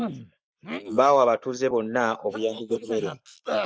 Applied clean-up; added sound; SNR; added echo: neural mask model Resemble Enhance denoiser.